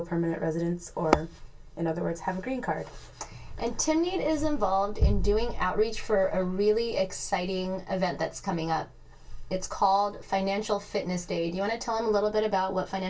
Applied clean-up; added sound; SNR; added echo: none; Tap / Hammer; -1 dB; reverberation time 0.1 s.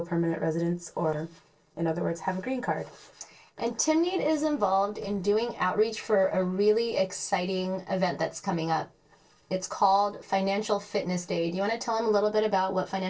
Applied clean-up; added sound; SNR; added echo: neural separator model SepFormer DNS4.